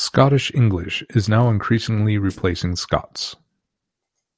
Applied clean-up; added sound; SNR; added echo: neural separator model SepFormer DNS4.